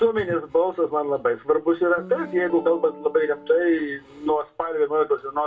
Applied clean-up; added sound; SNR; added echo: none; Guitar; 17 dB; reverberation time 0.2 s.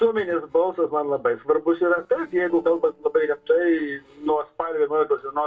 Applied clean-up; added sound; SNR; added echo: neural separator model SepFormer DNS4.